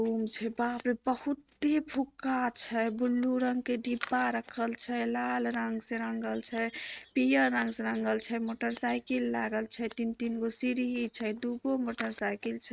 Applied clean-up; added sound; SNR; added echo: neural mask model RNNoise.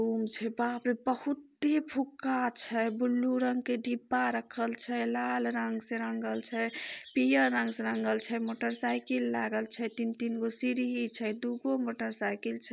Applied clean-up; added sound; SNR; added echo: none; none; none; none.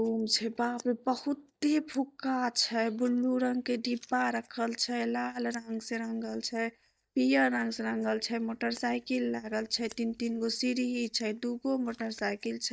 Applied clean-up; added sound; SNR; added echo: neural mask model DeepFilterNet 3.